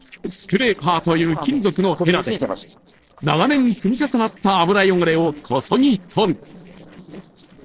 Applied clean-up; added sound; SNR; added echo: neural separator model SepFormer DNS4.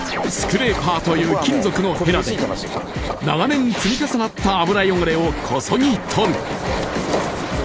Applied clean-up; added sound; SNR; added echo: none; Scratching (performance technique); 15 dB; none.